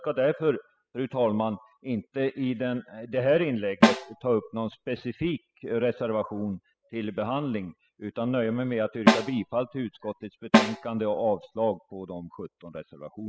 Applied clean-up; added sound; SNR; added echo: classical method spectral subtraction.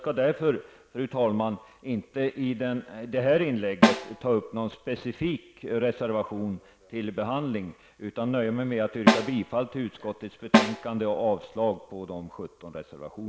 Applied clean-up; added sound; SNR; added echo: none; Snare drum; -2 dB; none.